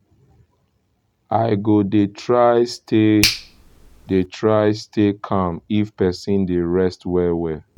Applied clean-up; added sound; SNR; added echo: none; Finger snapping; 14 dB; none.